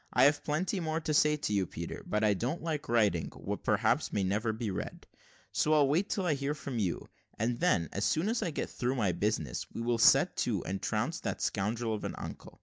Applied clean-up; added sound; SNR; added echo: none; none; none; none.